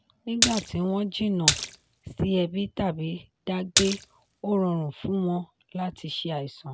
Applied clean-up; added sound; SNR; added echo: none; Splash, splatter; 0 dB; none.